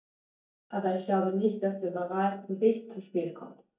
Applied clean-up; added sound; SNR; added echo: neural mask model DeepFilterNet 3.